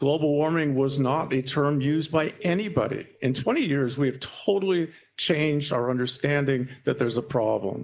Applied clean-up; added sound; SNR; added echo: neural mask model DeepFilterNet 3.